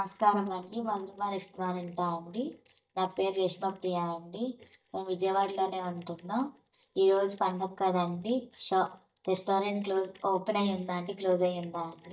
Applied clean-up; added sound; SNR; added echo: neural mask model DeepFilterNet 3.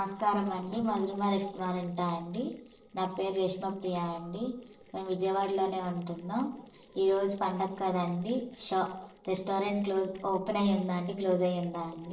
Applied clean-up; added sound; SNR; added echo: neural separator model SepFormer DNS4.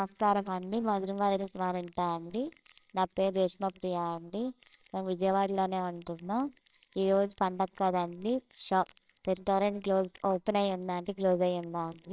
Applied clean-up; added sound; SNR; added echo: neural separator model SepFormer WHAMR!.